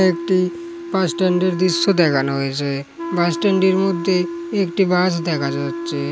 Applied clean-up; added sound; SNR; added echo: none; Wind instrument, woodwind instrument; 9 dB; none.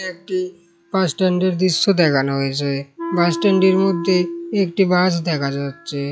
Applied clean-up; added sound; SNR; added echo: classical method log-MMSE.